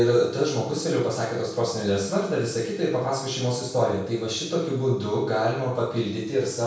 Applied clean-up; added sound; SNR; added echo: none; none; none; reverberation time 0.7 s.